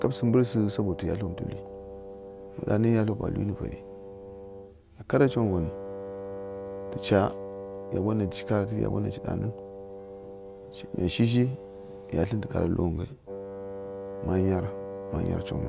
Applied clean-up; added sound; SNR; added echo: none; Wind instrument, woodwind instrument; 11 dB; none.